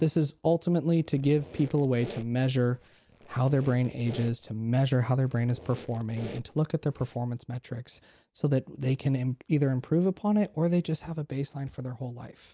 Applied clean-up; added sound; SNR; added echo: none; Squeak; 18 dB; none.